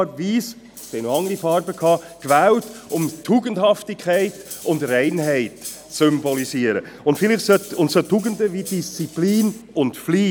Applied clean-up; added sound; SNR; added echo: none; Cutlery, silverware; 18 dB; none.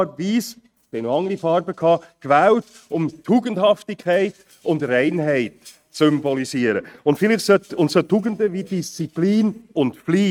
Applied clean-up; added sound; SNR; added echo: neural mask model RNNoise.